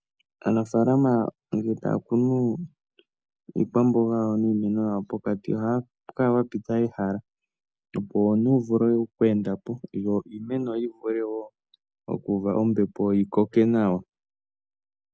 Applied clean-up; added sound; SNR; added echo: none; none; none; none.